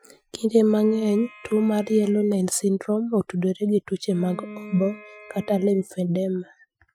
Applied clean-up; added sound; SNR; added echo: classical method Wiener filter.